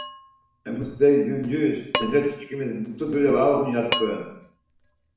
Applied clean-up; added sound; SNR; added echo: none; Dishes, pots, and pans; 10 dB; reverberation time 0.6 s.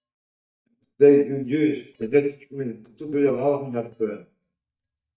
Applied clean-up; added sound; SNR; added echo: neural mask model DeepFilterNet 3.